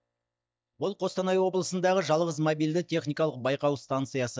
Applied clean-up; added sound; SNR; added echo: neural mask model DeepFilterNet 3.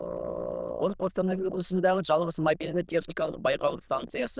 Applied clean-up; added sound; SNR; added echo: neural diffusion model UNIVERSE++.